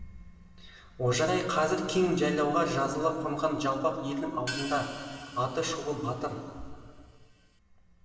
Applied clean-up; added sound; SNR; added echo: none; Hi-hat; 14 dB; reverberation time 2.7 s.